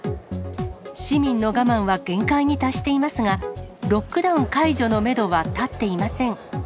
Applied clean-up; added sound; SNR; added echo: none; none; none; none.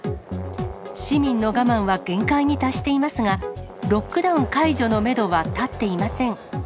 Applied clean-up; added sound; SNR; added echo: none; Brass instrument; 18 dB; none.